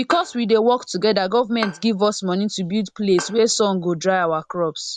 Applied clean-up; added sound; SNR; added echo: neural mask model RNNoise.